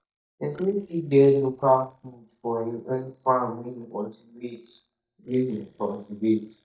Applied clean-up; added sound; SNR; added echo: neural mask model DeepFilterNet 3.